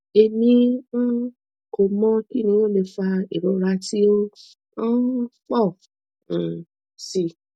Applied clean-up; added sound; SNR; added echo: none; none; none; none.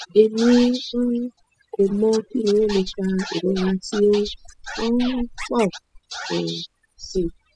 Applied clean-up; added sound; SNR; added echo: classical method spectral subtraction.